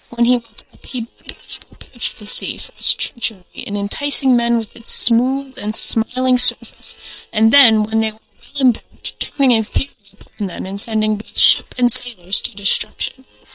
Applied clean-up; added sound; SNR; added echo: neural separator model SepFormer WHAM!.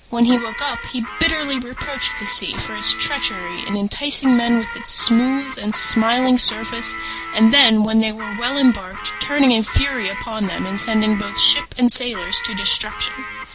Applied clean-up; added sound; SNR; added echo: none; Guitar; 11 dB; none.